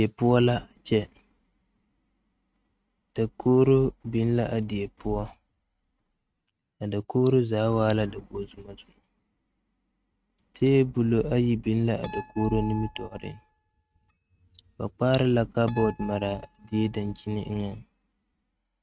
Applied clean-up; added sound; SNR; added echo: neural mask model RNNoise.